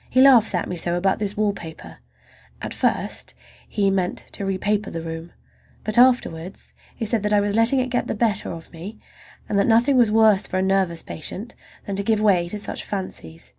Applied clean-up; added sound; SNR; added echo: none; none; none; none.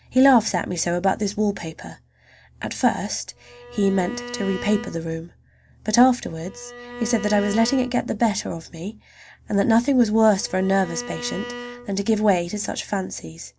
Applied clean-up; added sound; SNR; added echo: none; Bowed string instrument; 14 dB; none.